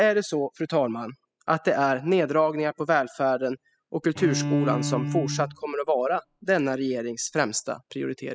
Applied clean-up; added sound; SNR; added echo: classical method spectral subtraction.